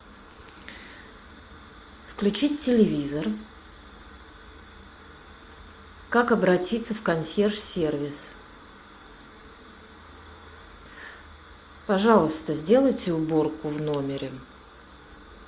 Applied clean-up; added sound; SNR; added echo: none; none; none; none.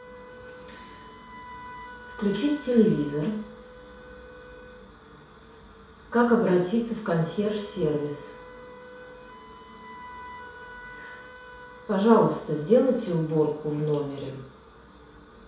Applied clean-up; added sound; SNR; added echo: none; Wind instrument, woodwind instrument; 19 dB; reverberation time 0.6 s.